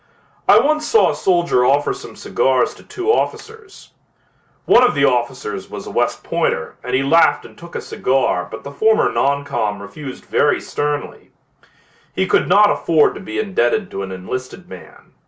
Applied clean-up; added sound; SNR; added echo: none; none; none; none.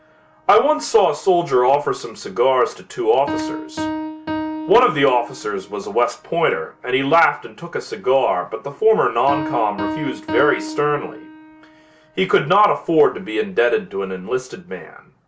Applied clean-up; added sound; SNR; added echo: none; Piano; 12 dB; none.